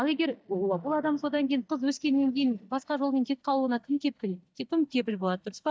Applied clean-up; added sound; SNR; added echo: neural mask model DeepFilterNet 3.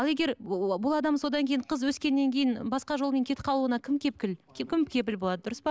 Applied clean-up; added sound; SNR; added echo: none; none; none; none.